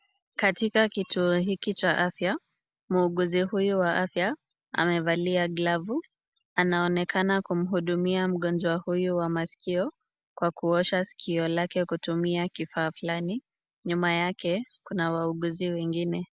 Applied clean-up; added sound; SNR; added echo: none; none; none; none.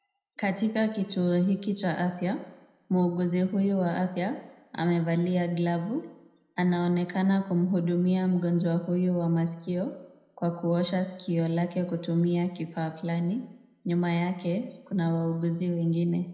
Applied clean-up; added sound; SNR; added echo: none; none; none; reverberation time 0.8 s.